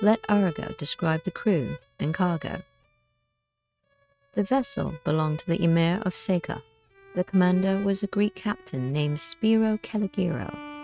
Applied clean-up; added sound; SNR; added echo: neural mask model RNNoise.